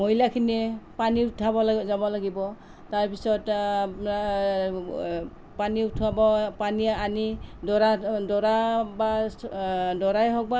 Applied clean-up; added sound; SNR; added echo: none; none; none; none.